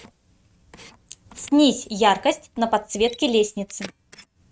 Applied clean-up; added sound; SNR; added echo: neural mask model RNNoise.